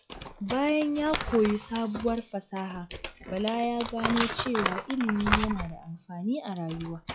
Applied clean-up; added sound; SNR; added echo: classical method log-MMSE.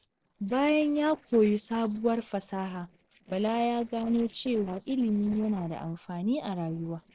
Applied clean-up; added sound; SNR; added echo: neural separator model SepFormer DNS4.